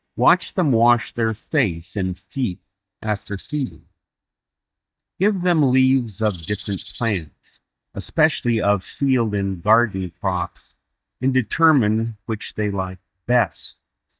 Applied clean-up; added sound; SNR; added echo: neural mask model DeepFilterNet 3.